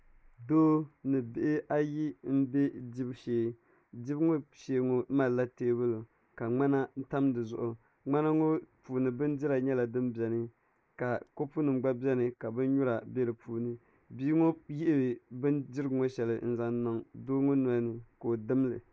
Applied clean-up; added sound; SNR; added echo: neural mask model Resemble Enhance denoiser.